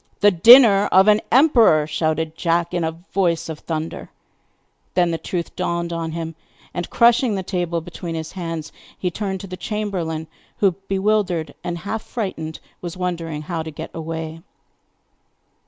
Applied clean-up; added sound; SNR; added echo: none; none; none; none.